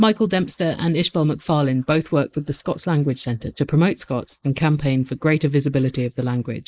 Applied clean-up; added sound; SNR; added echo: neural mask model Resemble Enhance denoiser.